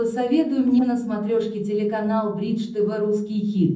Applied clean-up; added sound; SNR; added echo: neural separator model SepFormer DNS4.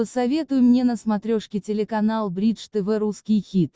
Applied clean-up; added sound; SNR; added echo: none; none; none; none.